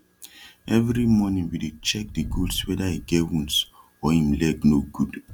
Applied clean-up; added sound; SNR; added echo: none; Wind; 13 dB; none.